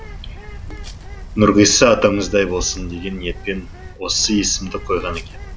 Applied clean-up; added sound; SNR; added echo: none; Bird; 12 dB; none.